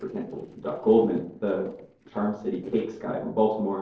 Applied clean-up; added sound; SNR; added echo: neural separator model SepFormer DNS4.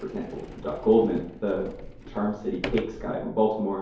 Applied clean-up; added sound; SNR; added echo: none; Sliding door; 13 dB; reverberation time 2.4 s.